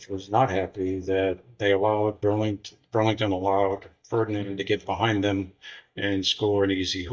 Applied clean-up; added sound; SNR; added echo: neural mask model DeepFilterNet 3.